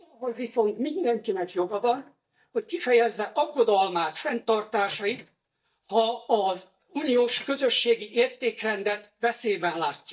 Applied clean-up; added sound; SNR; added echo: neural mask model DeepFilterNet 3.